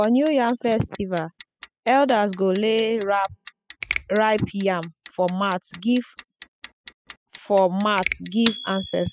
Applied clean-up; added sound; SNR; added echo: classical method spectral subtraction.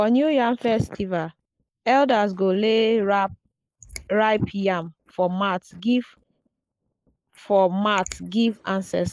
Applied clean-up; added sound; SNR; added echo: neural mask model Resemble Enhance denoiser.